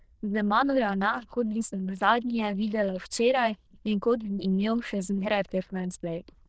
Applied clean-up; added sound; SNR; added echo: neural diffusion model UNIVERSE++.